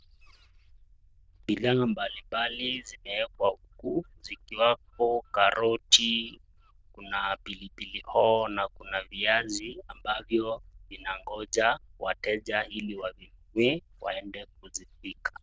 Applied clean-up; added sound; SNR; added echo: neural diffusion model UNIVERSE++.